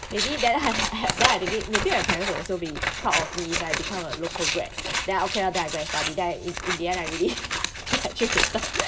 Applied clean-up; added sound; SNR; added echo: none; Scissors; 0 dB; reverberation time 0.2 s.